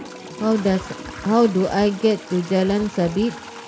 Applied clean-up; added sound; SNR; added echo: none; Piano / Organ + Trickle, dribble / Toilet flush; 15 dB; none.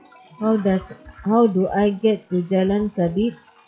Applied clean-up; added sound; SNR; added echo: classical method log-MMSE.